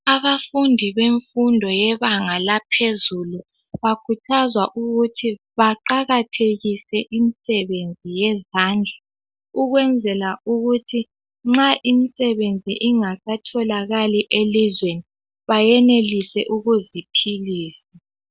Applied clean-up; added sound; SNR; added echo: none; none; none; none.